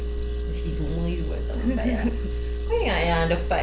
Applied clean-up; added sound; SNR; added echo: none; Engine; -1 dB; none.